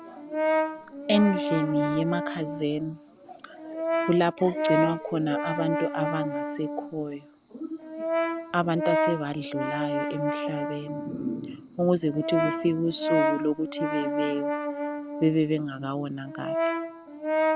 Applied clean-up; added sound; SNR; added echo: none; Brass instrument; 1 dB; none.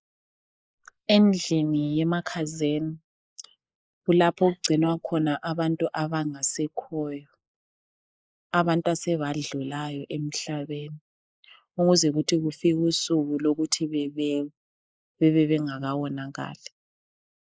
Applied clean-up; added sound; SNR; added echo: neural mask model Resemble Enhance denoiser.